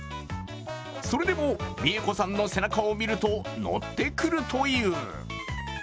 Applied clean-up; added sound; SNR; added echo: none; none; none; none.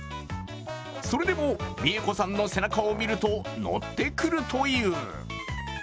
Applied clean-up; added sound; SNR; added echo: none; Brass instrument; 17 dB; none.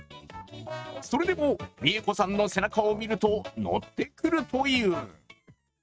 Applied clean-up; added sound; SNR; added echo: neural mask model RNNoise.